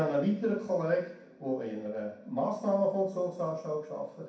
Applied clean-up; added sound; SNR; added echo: none; none; none; reverberation time 0.6 s.